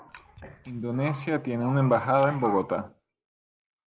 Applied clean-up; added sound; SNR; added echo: neural mask model Resemble Enhance denoiser.